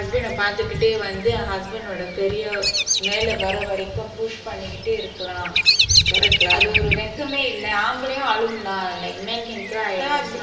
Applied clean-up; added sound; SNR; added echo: none; Bird vocalization, bird call, bird song; 1 dB; reverberation time 1.1 s.